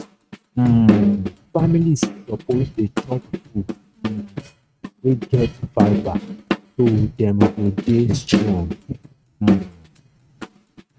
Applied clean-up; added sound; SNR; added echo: neural mask model RNNoise.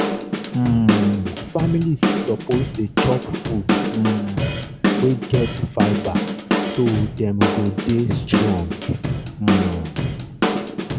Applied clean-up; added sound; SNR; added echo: none; Drum / Drum kit; 0 dB; none.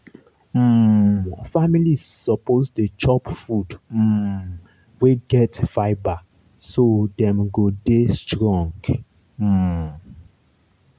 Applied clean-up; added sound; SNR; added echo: none; none; none; none.